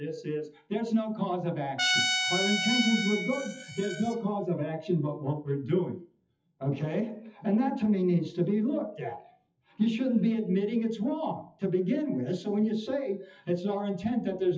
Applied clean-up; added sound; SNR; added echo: classical method WPE with log-MMSE.